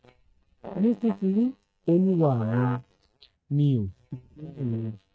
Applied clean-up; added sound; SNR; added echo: neural mask model DeepFilterNet 3.